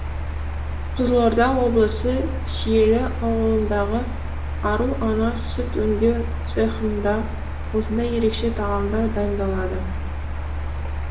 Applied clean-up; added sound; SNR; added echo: none; Mechanical fan; 3 dB; reverberation time 0.8 s.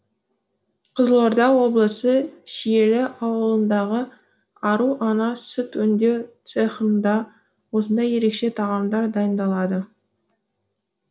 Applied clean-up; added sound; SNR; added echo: none; none; none; none.